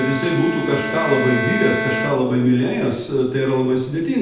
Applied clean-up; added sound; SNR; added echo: none; Bowed string instrument; 7 dB; reverberation time 0.8 s.